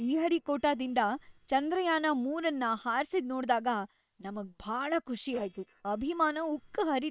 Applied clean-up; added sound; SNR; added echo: neural separator model SepFormer WHAM!.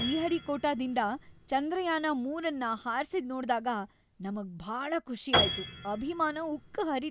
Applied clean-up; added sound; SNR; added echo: none; Piano; 6 dB; none.